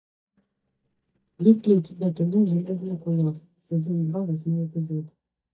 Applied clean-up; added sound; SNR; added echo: neural mask model DeepFilterNet 3.